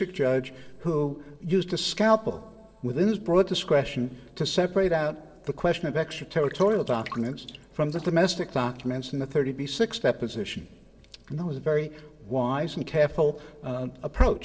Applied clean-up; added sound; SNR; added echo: neural separator model SepFormer DNS4.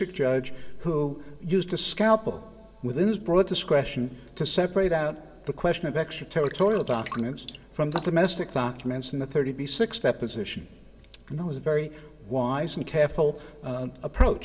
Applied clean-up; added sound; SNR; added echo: none; Drip; 13 dB; reverberation time 1.9 s.